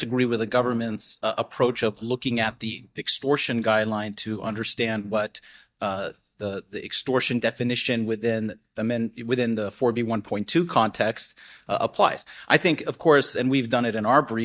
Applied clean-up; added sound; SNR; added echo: neural mask model DeepFilterNet 3.